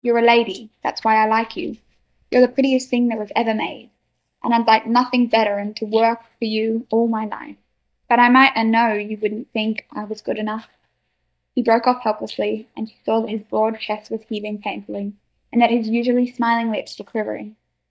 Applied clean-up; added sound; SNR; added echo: neural mask model DeepFilterNet 3.